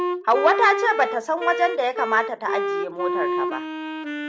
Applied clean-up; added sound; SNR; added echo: none; Wind instrument, woodwind instrument; 3 dB; none.